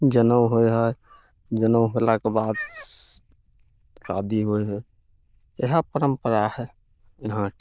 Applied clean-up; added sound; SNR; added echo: neural diffusion model UNIVERSE++.